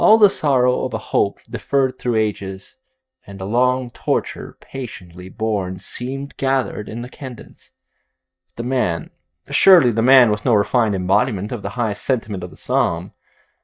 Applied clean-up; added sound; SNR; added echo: neural mask model DeepFilterNet 3.